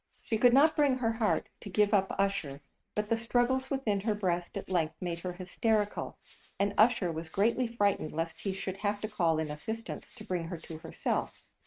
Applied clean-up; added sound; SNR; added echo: neural mask model RNNoise.